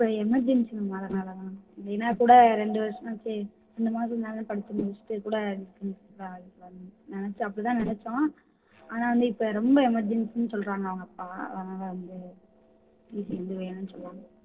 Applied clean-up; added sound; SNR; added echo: neural separator model SepFormer DNS4.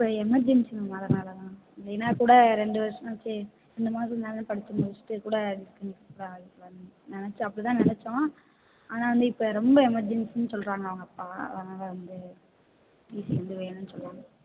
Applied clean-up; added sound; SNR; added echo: none; none; none; none.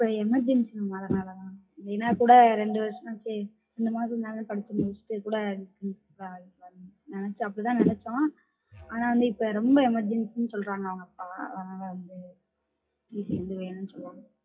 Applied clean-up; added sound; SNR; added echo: classical method WPE with log-MMSE.